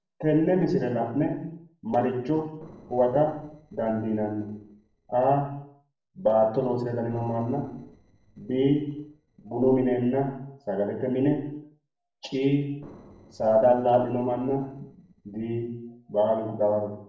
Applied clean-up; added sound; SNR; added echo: neural separator model SepFormer DNS4.